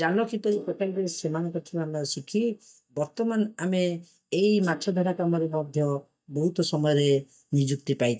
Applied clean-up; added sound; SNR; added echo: neural mask model DeepFilterNet 3.